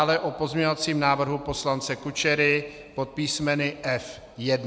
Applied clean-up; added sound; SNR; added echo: none; none; none; none.